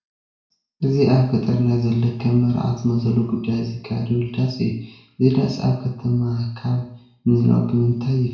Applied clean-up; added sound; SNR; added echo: none; none; none; reverberation time 0.5 s.